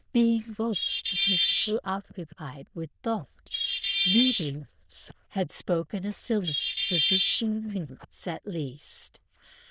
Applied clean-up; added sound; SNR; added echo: neural diffusion model UNIVERSE++.